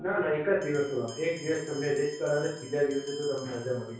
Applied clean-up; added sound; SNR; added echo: none; Bell; 18 dB; reverberation time 0.6 s.